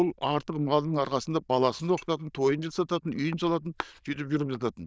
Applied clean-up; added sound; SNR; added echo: neural diffusion model UNIVERSE++.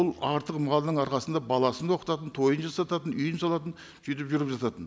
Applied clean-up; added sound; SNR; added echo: none; none; none; none.